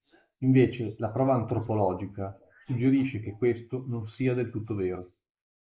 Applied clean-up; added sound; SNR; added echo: neural mask model Resemble Enhance denoiser.